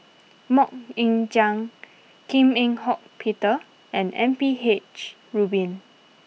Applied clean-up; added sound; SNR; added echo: none; none; none; none.